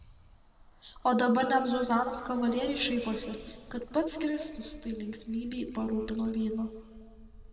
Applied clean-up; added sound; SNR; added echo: none; Bus; 19 dB; reverberation time 2.0 s.